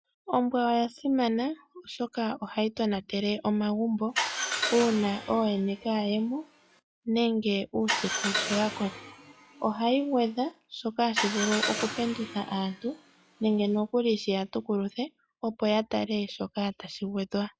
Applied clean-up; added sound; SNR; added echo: classical method log-MMSE.